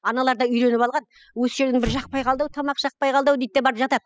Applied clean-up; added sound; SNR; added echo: classical method spectral subtraction.